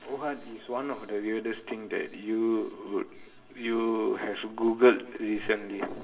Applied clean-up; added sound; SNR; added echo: none; none; none; reverberation time 0.6 s.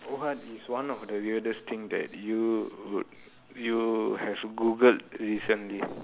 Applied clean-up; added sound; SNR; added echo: none; none; none; none.